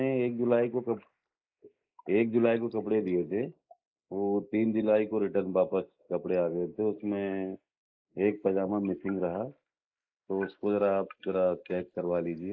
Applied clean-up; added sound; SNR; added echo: neural mask model Resemble Enhance denoiser.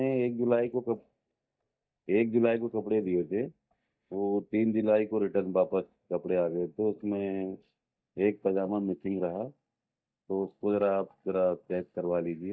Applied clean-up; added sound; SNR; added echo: neural mask model DeepFilterNet 3.